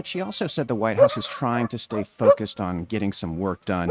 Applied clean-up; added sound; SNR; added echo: neural mask model RNNoise.